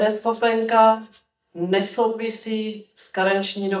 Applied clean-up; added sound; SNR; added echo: neural mask model DeepFilterNet 3.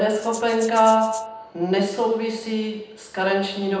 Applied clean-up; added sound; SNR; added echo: none; Rattle (instrument); 17 dB; reverberation time 0.8 s.